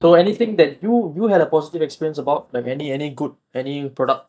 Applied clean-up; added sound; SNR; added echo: neural mask model DeepFilterNet 3.